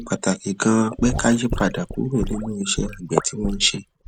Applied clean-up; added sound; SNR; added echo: none; Sink (filling or washing) / Gurgling / Liquid; 9 dB; none.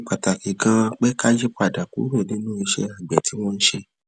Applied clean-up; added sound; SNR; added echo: none; none; none; none.